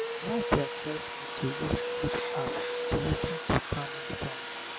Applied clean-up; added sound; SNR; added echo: none; Domestic sounds, home sounds; 1 dB; none.